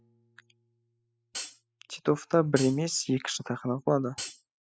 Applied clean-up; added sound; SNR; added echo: classical method spectral subtraction.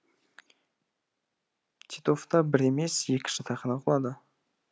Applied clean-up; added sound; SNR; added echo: none; none; none; none.